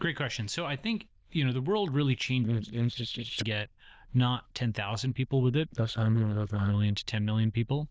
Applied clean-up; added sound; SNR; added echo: neural diffusion model UNIVERSE++.